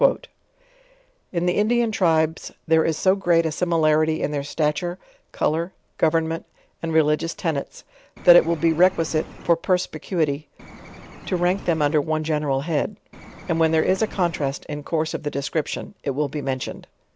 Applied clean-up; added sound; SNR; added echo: none; Bird; 17 dB; none.